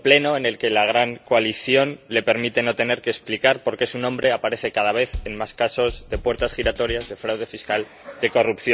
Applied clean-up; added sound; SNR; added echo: none; Bass drum / Snare drum / Drum kit; 13 dB; none.